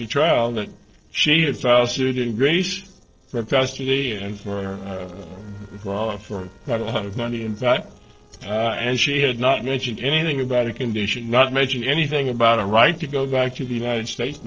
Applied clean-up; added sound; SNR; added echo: neural separator model SepFormer DNS4.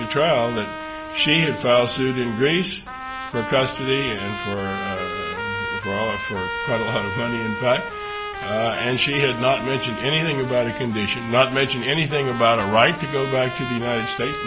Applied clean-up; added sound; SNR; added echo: none; Trumpet; 8 dB; none.